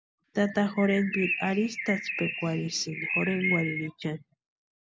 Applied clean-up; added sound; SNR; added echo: none; Bird; 4 dB; none.